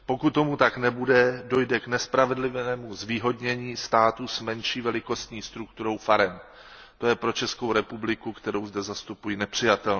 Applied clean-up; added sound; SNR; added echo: none; none; none; none.